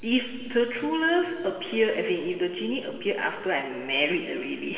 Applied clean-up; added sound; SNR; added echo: none; none; none; reverberation time 2.1 s.